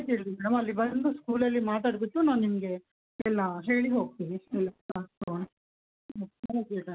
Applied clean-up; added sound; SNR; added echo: none; none; none; none.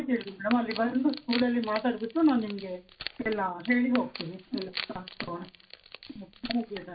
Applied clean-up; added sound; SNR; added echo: none; Wood; 13 dB; reverberation time 0.2 s.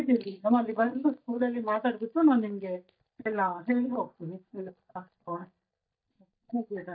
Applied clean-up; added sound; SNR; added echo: neural mask model DeepFilterNet 3.